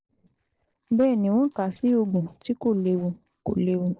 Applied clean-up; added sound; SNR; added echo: neural separator model SepFormer DNS4.